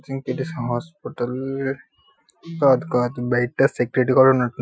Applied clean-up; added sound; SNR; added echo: classical method Wiener filter.